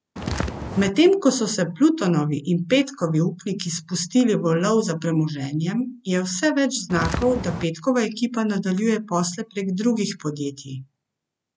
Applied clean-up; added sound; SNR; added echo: none; Walk, footsteps; 6 dB; none.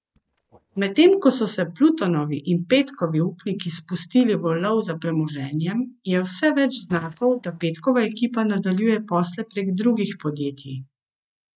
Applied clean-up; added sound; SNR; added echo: neural mask model DeepFilterNet 3.